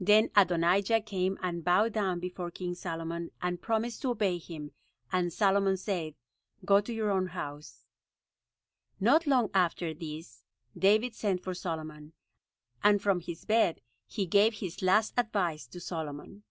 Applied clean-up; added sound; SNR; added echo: none; none; none; none.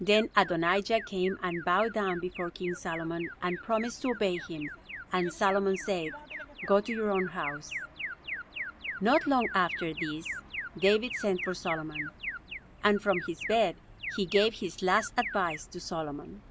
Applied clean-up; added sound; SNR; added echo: none; Alarm; 10 dB; none.